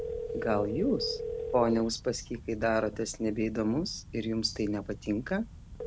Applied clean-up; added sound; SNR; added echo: none; Telephone; 9 dB; none.